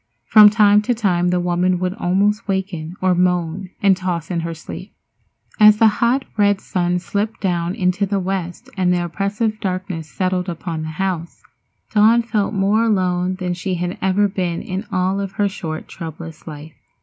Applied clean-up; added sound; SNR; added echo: none; none; none; none.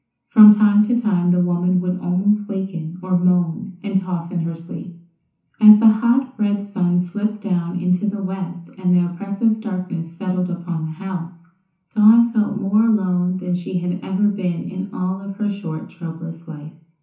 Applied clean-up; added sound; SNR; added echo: none; none; none; reverberation time 0.9 s.